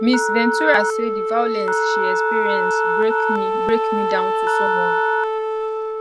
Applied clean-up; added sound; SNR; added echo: none; Telephone + Wind instrument, woodwind instrument; -5 dB; none.